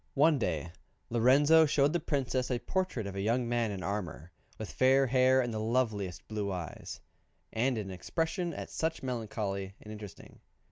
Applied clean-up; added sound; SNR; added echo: none; none; none; none.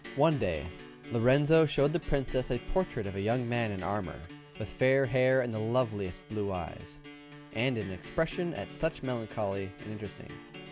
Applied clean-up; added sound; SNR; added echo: none; Acoustic guitar; 15 dB; none.